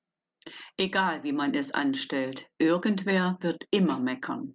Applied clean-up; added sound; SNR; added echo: none; none; none; none.